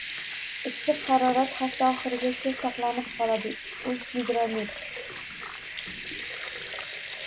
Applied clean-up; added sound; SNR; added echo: none; Sink (filling or washing) / Water tap, faucet / Liquid; 4 dB; none.